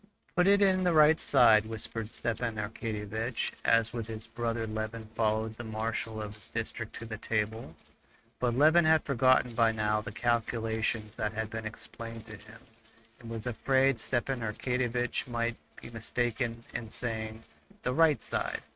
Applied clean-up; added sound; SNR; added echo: neural mask model RNNoise.